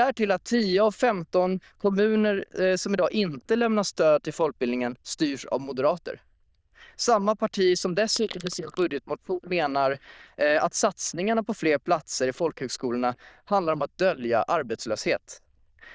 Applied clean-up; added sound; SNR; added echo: neural diffusion model UNIVERSE++.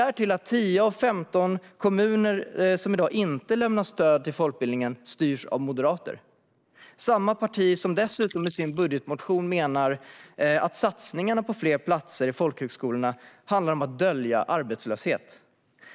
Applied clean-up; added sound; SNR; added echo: neural mask model Resemble Enhance denoiser.